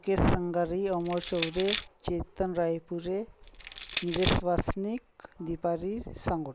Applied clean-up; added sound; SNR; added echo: none; Crushing; 1 dB; none.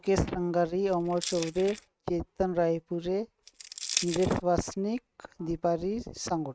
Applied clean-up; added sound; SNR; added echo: neural mask model RNNoise.